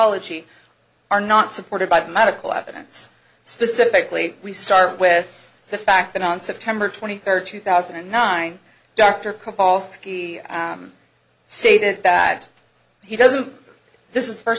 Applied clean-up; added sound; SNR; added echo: none; none; none; none.